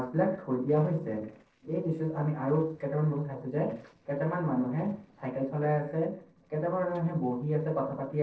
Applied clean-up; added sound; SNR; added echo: neural separator model SepFormer DNS4.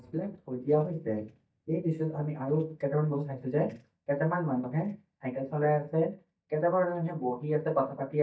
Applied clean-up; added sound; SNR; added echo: neural mask model DeepFilterNet 3.